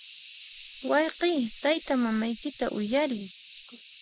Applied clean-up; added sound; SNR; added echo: none; Hiss; 19 dB; none.